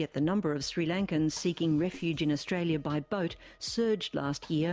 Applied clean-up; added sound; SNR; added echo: none; none; none; none.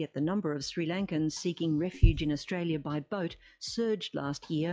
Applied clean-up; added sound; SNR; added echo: classical method log-MMSE.